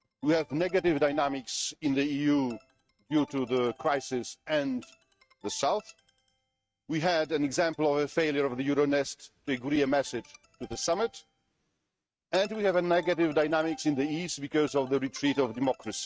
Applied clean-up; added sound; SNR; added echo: neural mask model RNNoise.